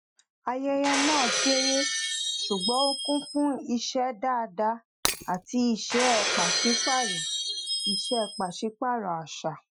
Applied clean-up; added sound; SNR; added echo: classical method Wiener filter.